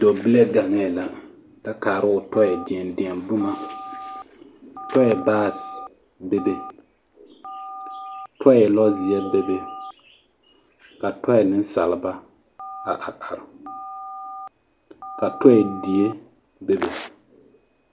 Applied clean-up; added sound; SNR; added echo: none; Telephone; 14 dB; none.